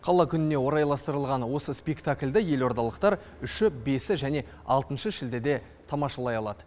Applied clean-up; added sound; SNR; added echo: none; none; none; none.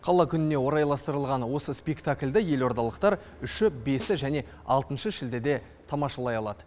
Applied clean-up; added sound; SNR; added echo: none; Snare drum; 19 dB; none.